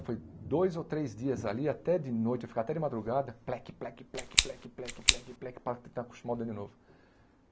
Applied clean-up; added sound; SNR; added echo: none; Scissors; -5 dB; none.